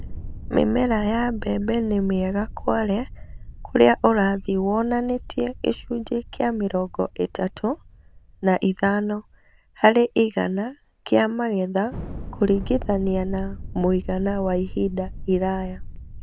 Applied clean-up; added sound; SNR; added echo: none; Thunder; 12 dB; none.